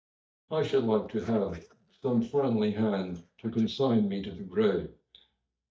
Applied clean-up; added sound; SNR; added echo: neural mask model DeepFilterNet 3.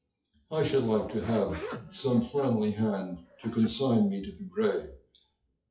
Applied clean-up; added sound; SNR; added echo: classical method WPE with log-MMSE.